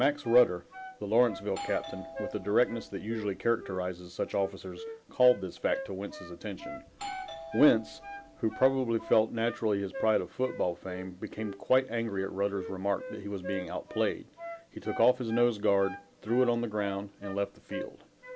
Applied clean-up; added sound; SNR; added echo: none; Wind instrument, woodwind instrument + Doorbell; 14 dB; none.